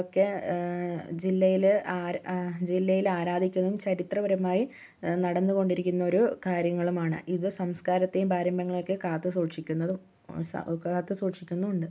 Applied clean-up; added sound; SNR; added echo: none; none; none; none.